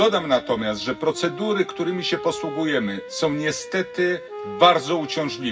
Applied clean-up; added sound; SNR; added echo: none; Wind instrument, woodwind instrument; 13 dB; reverberation time 0.4 s.